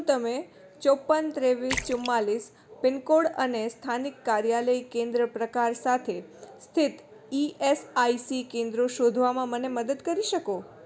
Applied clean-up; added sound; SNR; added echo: none; Splash, splatter; 12 dB; none.